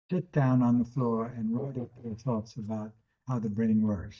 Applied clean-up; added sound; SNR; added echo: neural mask model DeepFilterNet 3.